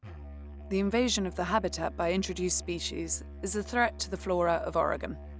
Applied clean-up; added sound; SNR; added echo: none; Musical instrument; 12 dB; none.